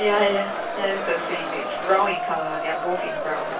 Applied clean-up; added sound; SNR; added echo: none; Crowd; 3 dB; reverberation time 0.2 s.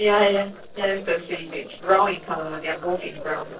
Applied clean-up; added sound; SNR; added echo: neural separator model SepFormer DNS4.